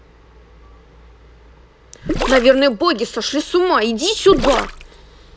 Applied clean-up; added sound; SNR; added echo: none; Gurgling; 5 dB; none.